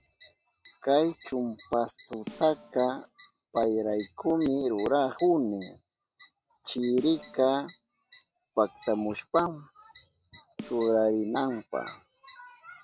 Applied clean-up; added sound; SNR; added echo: none; Snare drum; 20 dB; none.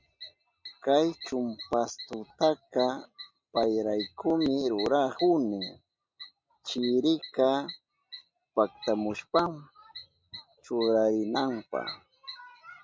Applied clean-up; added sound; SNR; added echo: none; none; none; none.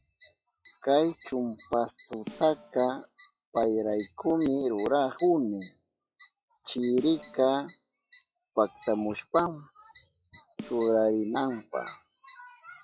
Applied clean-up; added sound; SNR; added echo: classical method log-MMSE.